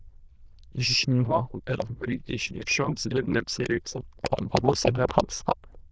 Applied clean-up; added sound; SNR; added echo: neural diffusion model UNIVERSE++.